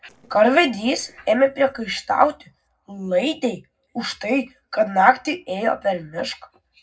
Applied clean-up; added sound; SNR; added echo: neural separator model SepFormer DNS4.